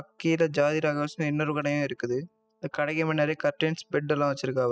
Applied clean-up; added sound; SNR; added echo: classical method spectral subtraction.